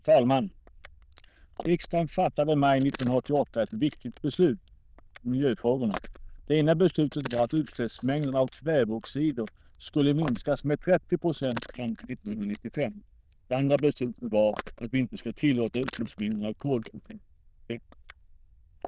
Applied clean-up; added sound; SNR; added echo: neural diffusion model UNIVERSE++.